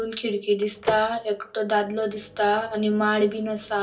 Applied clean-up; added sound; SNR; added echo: none; Microwave oven; 16 dB; reverberation time 0.3 s.